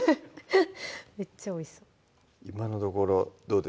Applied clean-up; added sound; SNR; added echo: none; none; none; none.